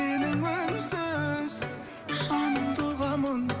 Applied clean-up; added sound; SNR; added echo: none; none; none; none.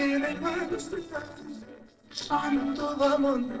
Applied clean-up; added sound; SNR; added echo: neural separator model SepFormer DNS4.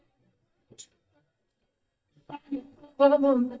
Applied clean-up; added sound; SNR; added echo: neural mask model DeepFilterNet 3.